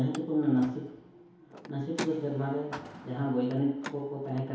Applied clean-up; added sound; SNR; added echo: none; Car; 13 dB; reverberation time 2.2 s.